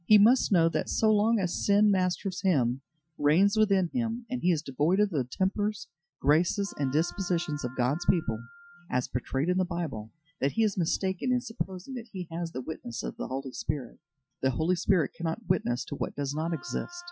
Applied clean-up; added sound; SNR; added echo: classical method Wiener filter.